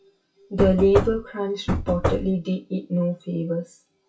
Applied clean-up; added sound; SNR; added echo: classical method WPE with log-MMSE.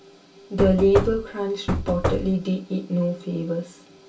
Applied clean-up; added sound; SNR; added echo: none; Knock / Wood; 3 dB; reverberation time 0.2 s.